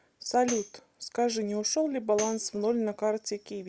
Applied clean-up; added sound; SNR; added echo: none; Tambourine; 14 dB; none.